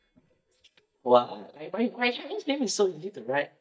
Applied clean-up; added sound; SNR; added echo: neural mask model DeepFilterNet 3.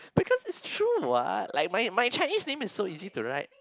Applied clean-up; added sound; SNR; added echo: none; none; none; none.